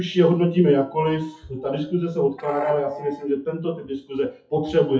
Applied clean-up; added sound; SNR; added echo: classical method WPE with log-MMSE.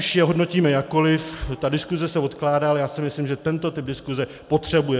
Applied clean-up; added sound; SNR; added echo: none; none; none; none.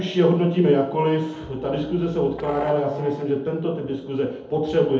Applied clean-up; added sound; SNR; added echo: none; Musical instrument; 16 dB; reverberation time 2.0 s.